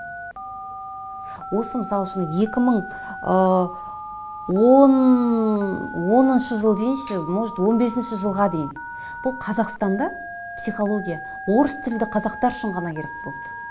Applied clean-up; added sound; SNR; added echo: none; Telephone; 12 dB; none.